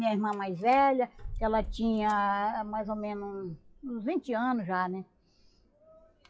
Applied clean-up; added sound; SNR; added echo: classical method WPE with log-MMSE.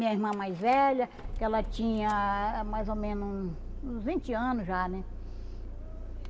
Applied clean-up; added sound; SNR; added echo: none; Idling / Engine starting / Door / Car; 8 dB; reverberation time 1.1 s.